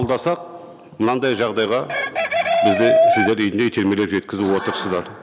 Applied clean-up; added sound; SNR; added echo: none; Chicken, rooster; -1 dB; none.